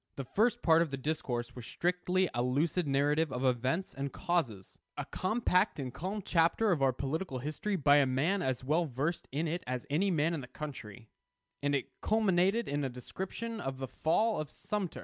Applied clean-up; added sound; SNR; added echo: none; none; none; none.